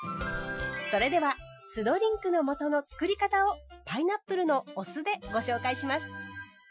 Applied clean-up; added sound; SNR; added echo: classical method Wiener filter.